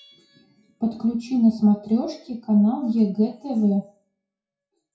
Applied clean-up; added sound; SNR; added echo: classical method WPE with log-MMSE.